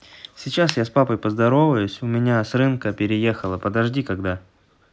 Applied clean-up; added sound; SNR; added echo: none; none; none; none.